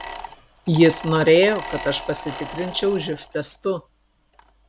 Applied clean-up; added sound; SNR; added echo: none; Mechanisms; 14 dB; none.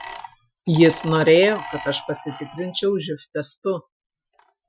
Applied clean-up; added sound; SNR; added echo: classical method Wiener filter.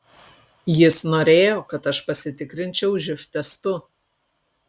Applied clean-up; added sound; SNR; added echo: none; none; none; none.